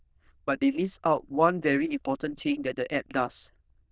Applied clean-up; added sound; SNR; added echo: neural diffusion model UNIVERSE++.